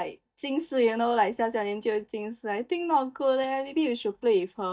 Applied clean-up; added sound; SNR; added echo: neural mask model DeepFilterNet 3.